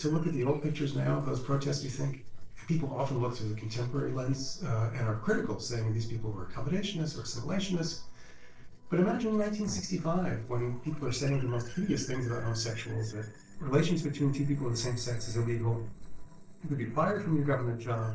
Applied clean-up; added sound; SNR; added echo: neural separator model SepFormer DNS4.